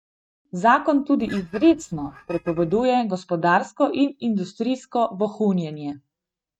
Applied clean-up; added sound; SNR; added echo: neural mask model RNNoise.